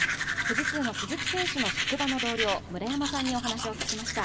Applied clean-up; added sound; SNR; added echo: none; Domestic sounds, home sounds; 0 dB; reverberation time 1.9 s.